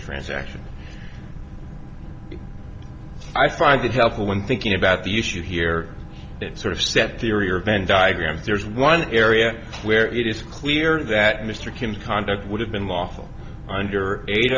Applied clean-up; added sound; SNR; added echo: none; Boat, Water vehicle; 13 dB; none.